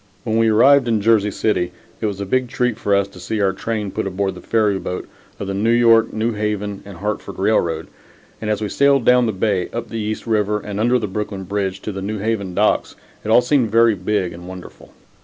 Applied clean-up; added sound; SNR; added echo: none; none; none; none.